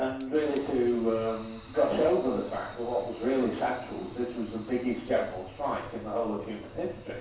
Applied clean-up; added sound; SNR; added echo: none; Fire; 18 dB; reverberation time 0.7 s.